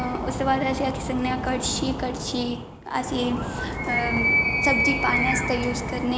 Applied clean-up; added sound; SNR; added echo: none; Animal; 0 dB; none.